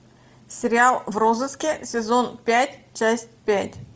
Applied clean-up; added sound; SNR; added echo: none; none; none; none.